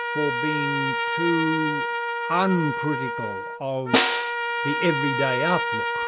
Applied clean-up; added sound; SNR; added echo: none; Trumpet + Snare drum; -1 dB; none.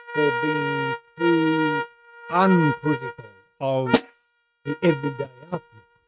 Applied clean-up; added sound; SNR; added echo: neural mask model RNNoise.